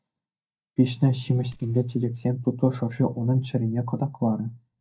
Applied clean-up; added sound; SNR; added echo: neural mask model DeepFilterNet 3.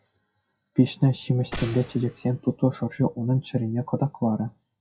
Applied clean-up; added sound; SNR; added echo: classical method WPE with log-MMSE.